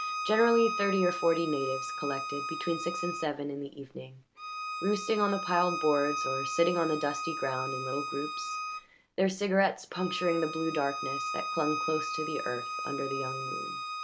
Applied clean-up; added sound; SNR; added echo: none; Bowed string instrument; 5 dB; none.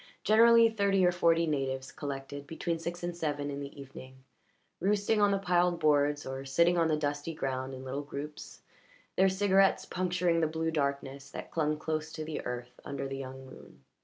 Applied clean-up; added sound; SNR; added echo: none; none; none; none.